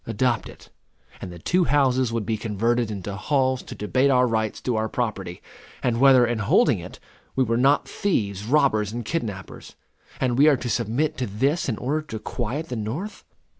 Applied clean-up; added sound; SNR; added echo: none; none; none; none.